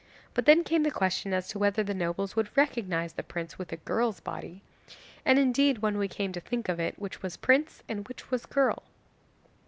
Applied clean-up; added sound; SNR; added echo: none; none; none; none.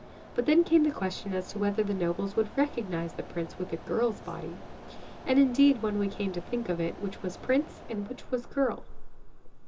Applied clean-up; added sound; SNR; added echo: none; Mechanisms; 13 dB; reverberation time 0.2 s.